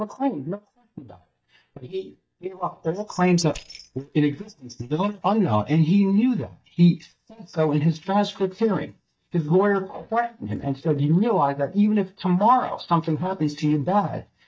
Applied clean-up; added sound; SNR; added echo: neural mask model DeepFilterNet 3.